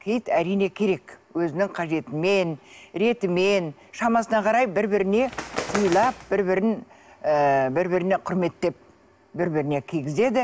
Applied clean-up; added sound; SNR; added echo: none; Bird; 11 dB; none.